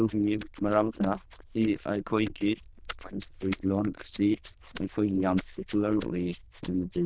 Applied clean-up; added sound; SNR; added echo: neural diffusion model UNIVERSE++.